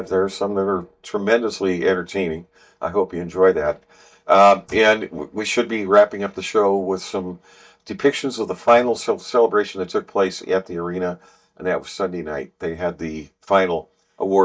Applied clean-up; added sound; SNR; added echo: neural mask model DeepFilterNet 3.